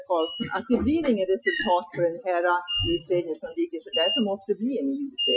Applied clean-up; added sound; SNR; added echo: classical method Wiener filter.